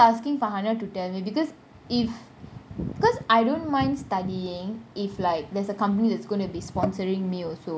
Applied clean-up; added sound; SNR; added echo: none; none; none; none.